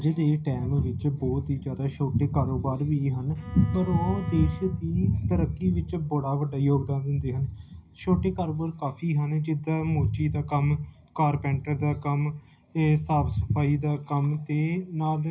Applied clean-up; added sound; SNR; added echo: none; Bowed string instrument; 20 dB; reverberation time 0.4 s.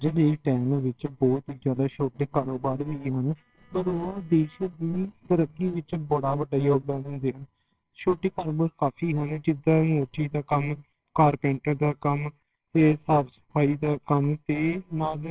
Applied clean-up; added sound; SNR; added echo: neural separator model SepFormer WHAMR!.